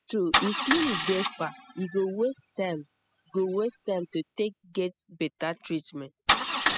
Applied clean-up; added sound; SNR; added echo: classical method spectral subtraction.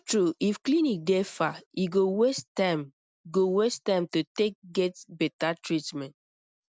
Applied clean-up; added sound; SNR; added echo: none; none; none; none.